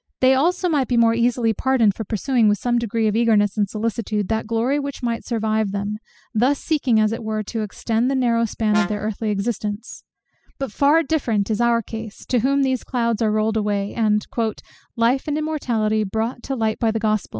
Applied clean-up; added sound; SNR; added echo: classical method spectral subtraction.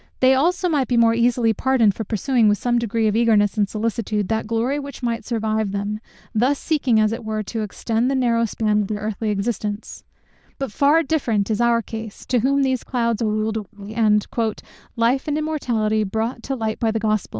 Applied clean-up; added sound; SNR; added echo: neural diffusion model UNIVERSE++.